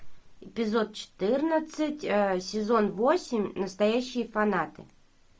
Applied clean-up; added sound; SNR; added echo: none; none; none; none.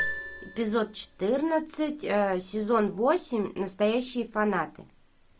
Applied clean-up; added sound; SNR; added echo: none; Piano; 15 dB; none.